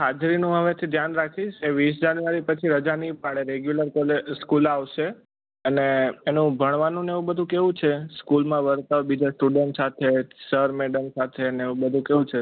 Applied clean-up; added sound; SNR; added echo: none; none; none; none.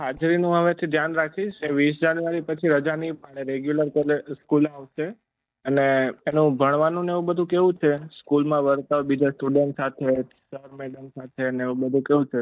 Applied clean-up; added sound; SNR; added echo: neural mask model DeepFilterNet 3.